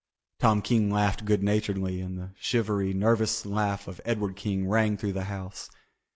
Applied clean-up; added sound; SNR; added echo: none; none; none; none.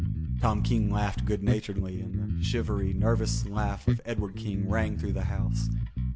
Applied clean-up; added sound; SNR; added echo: none; Bass guitar; -3 dB; none.